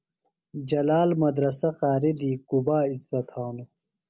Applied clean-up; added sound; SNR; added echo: none; none; none; none.